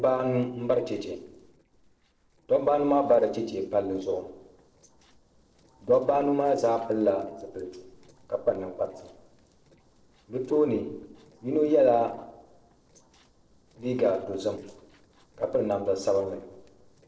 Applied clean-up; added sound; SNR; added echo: neural separator model SepFormer DNS4.